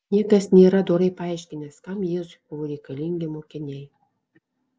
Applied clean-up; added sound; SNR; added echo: none; none; none; none.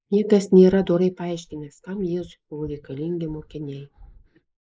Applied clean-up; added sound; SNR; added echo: neural mask model Resemble Enhance denoiser.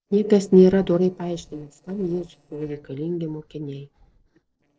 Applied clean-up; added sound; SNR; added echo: neural separator model SepFormer DNS4.